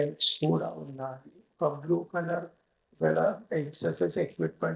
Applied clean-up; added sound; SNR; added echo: neural mask model DeepFilterNet 3.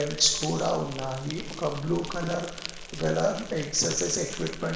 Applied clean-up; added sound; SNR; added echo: none; Insect; 10 dB; reverberation time 1.1 s.